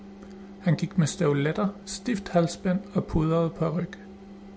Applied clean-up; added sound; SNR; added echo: none; none; none; none.